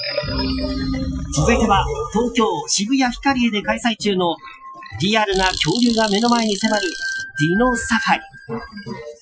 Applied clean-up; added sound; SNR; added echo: classical method Wiener filter.